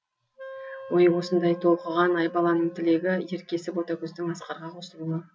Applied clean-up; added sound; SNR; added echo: none; Wind instrument, woodwind instrument; 16 dB; none.